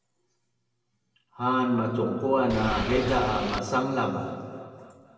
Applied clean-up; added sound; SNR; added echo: none; Boat, Water vehicle; 4 dB; reverberation time 2.3 s.